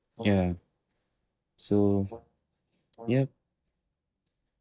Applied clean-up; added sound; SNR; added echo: neural mask model DeepFilterNet 3.